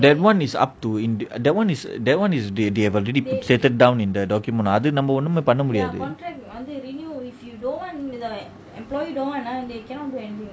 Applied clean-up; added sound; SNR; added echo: none; none; none; none.